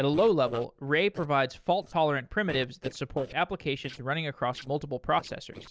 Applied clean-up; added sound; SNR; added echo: neural separator model SepFormer DNS4.